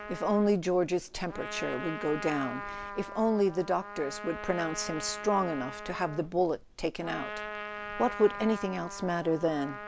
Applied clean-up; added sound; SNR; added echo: none; Trumpet; 11 dB; none.